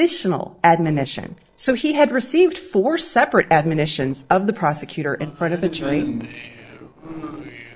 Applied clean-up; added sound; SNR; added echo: neural separator model SepFormer DNS4.